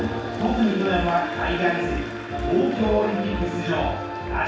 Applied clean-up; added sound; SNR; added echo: none; Applause / Crowd; 20 dB; reverberation time 0.7 s.